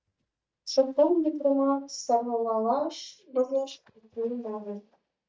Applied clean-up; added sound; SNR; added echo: neural mask model DeepFilterNet 3.